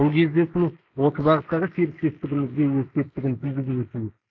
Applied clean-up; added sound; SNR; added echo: neural mask model Resemble Enhance denoiser.